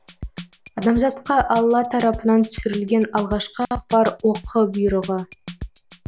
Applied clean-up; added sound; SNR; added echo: none; Drum kit; 15 dB; none.